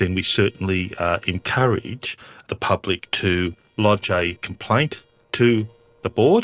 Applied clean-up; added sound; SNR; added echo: neural separator model SepFormer DNS4.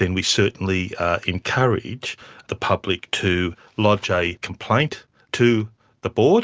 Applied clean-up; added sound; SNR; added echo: none; none; none; none.